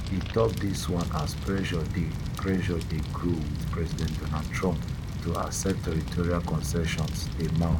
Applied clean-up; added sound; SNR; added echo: none; Fire; 2 dB; none.